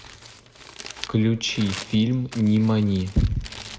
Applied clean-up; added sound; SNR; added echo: none; Crumpling, crinkling; 17 dB; reverberation time 1.6 s.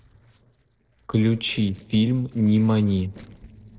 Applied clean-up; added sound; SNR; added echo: neural separator model SepFormer DNS4.